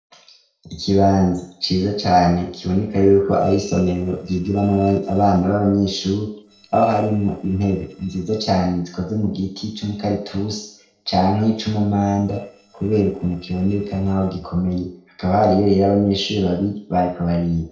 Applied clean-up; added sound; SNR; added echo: neural separator model SepFormer DNS4.